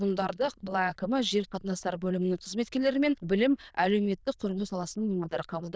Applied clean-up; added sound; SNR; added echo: neural diffusion model UNIVERSE++.